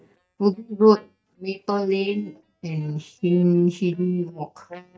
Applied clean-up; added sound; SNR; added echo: neural mask model DeepFilterNet 3.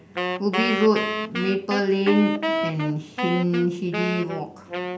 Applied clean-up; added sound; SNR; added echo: none; Wind instrument, woodwind instrument; 4 dB; none.